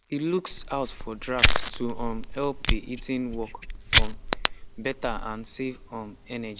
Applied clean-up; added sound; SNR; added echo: none; Fire; -4 dB; none.